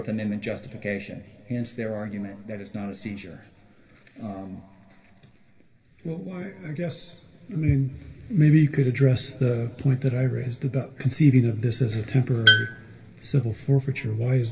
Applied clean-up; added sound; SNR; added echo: none; Tools; -5 dB; reverberation time 2.3 s.